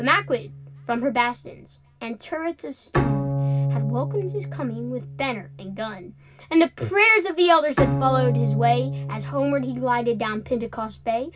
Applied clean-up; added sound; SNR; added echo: none; Bowed string instrument; 4 dB; reverberation time 0.4 s.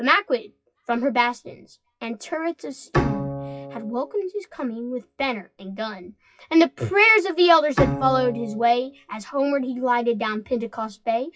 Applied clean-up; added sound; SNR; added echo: classical method WPE with log-MMSE.